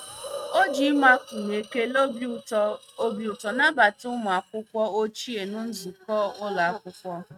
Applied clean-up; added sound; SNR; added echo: neural mask model RNNoise.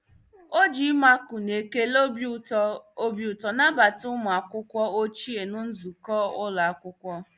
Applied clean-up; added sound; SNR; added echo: none; none; none; none.